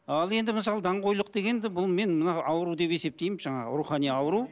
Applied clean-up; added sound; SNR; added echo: none; none; none; none.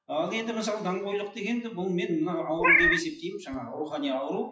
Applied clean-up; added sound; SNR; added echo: classical method WPE with log-MMSE.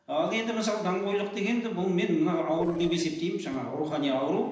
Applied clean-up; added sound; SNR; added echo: neural separator model SepFormer DNS4.